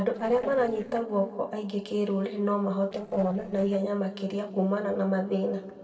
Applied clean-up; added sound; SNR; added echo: neural separator model SepFormer DNS4.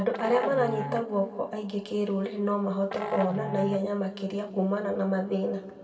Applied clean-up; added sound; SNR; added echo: none; Musical instrument; 9 dB; reverberation time 1.6 s.